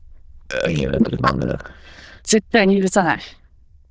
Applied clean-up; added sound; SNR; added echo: neural diffusion model UNIVERSE++.